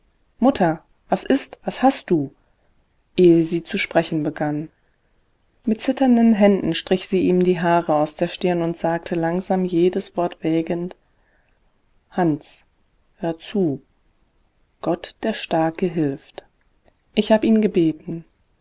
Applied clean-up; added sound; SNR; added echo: none; none; none; none.